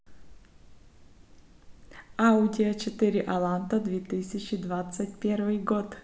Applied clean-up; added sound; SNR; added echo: none; none; none; none.